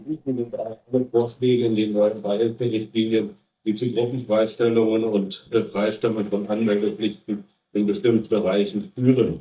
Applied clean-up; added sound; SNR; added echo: neural mask model DeepFilterNet 3.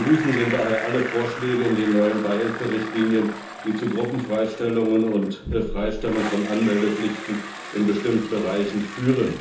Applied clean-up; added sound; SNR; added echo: none; Bicycle; 12 dB; reverberation time 0.6 s.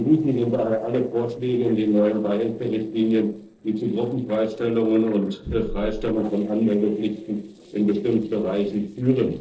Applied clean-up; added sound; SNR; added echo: neural separator model SepFormer DNS4.